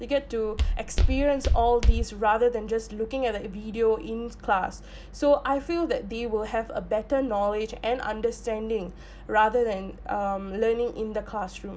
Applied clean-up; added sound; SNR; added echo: none; Walk, footsteps; -4 dB; none.